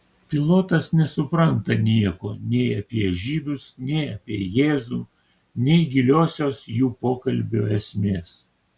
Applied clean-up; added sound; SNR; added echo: none; none; none; none.